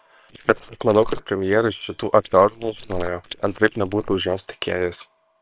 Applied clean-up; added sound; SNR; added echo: neural separator model SepFormer WHAM!.